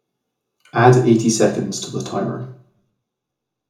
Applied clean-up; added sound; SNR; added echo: none; none; none; reverberation time 0.6 s.